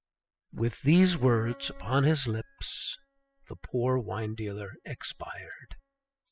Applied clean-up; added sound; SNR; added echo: classical method spectral subtraction.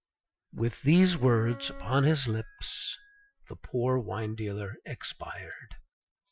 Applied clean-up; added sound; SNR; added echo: classical method Wiener filter.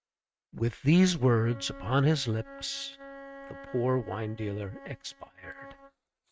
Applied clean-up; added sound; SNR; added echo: neural mask model RNNoise.